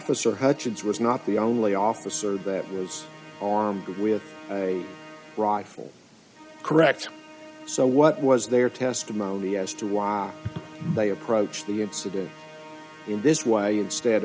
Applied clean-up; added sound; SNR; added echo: none; Musical instrument; 19 dB; none.